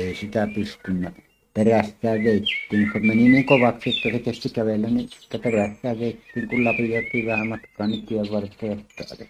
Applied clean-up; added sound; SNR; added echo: neural mask model RNNoise.